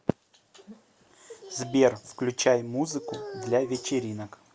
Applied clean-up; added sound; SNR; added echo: none; none; none; none.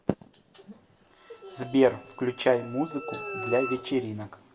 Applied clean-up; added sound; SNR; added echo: none; Bowed string instrument; 15 dB; reverberation time 0.8 s.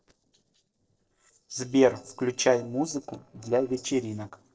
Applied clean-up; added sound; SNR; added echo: neural separator model SepFormer DNS4.